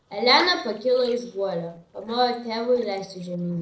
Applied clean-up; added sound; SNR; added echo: neural separator model SepFormer DNS4.